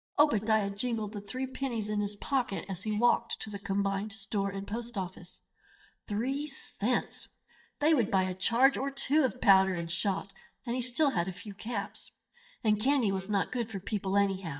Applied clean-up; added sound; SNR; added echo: neural mask model DeepFilterNet 3.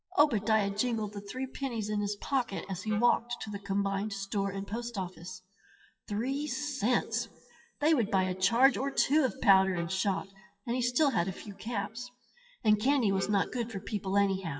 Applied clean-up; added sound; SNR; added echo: classical method WPE with log-MMSE.